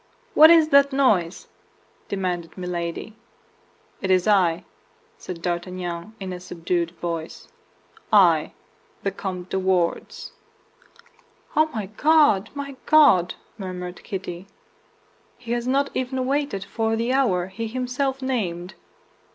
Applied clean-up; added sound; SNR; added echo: none; none; none; none.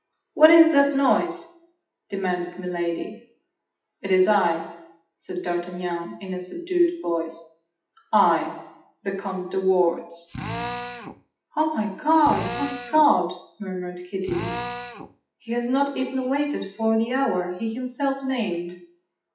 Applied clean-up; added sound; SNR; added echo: classical method WPE with log-MMSE.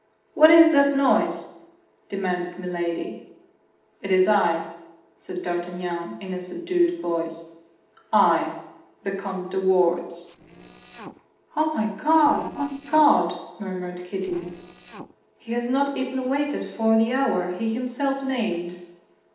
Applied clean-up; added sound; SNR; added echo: neural separator model SepFormer DNS4.